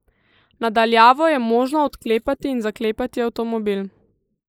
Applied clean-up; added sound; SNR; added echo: neural mask model Resemble Enhance denoiser.